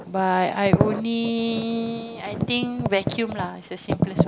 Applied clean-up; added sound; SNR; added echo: none; none; none; none.